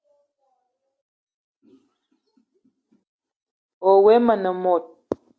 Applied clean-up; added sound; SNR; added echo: none; none; none; none.